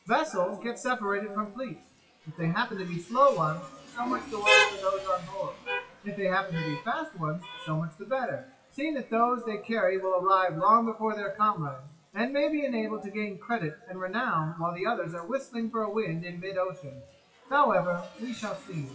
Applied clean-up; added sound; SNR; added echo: classical method WPE with log-MMSE.